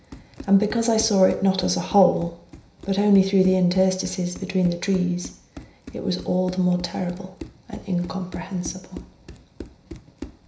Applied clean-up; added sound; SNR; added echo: none; Run; 18 dB; reverberation time 0.5 s.